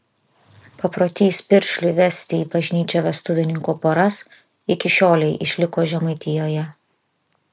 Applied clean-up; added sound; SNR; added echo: none; none; none; none.